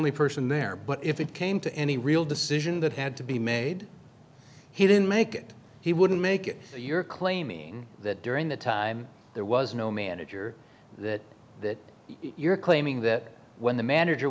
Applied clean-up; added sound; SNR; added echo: none; none; none; none.